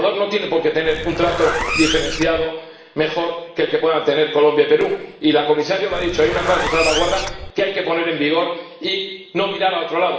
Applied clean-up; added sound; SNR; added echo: none; Zipper (clothing); 6 dB; reverberation time 0.9 s.